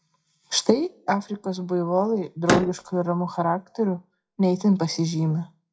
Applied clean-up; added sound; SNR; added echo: classical method WPE with log-MMSE.